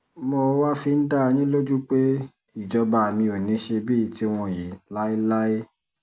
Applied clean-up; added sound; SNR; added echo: none; none; none; none.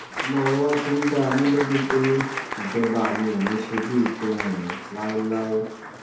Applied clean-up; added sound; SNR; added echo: none; Applause / Crowd; 7 dB; reverberation time 0.7 s.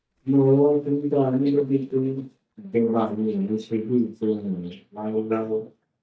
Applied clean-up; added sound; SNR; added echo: neural mask model DeepFilterNet 3.